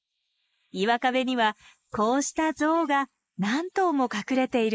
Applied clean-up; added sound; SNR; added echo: neural mask model Resemble Enhance denoiser.